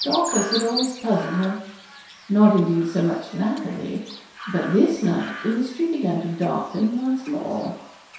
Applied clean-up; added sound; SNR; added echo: none; Chirp, tweet; 13 dB; reverberation time 0.7 s.